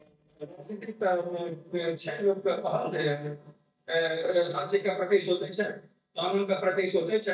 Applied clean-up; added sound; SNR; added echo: neural mask model DeepFilterNet 3.